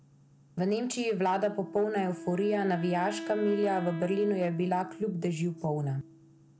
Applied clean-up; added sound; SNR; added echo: none; Wind instrument, woodwind instrument; 13 dB; none.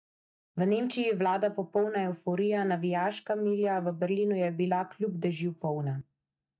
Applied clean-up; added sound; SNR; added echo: neural mask model DeepFilterNet 3.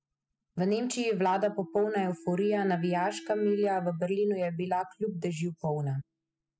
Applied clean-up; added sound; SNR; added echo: classical method spectral subtraction.